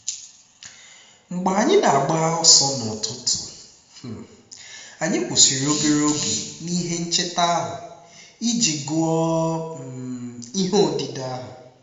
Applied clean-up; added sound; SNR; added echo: none; none; none; reverberation time 0.9 s.